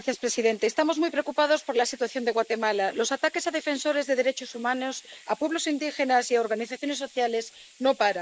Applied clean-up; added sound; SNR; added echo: neural mask model Resemble Enhance denoiser.